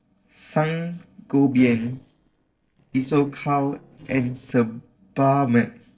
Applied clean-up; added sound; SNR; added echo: neural separator model SepFormer DNS4.